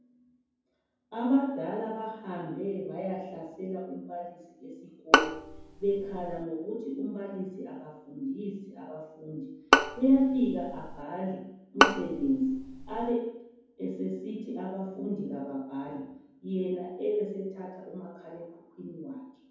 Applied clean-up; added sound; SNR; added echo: none; Bowed string instrument; -5 dB; reverberation time 0.9 s.